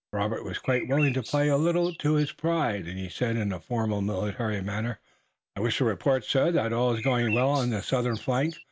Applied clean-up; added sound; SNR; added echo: none; Bird; 13 dB; none.